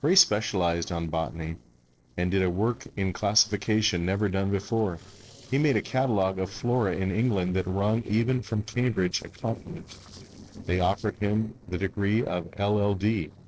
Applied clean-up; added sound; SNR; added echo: neural separator model SepFormer DNS4.